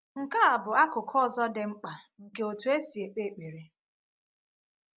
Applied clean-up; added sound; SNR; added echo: none; none; none; none.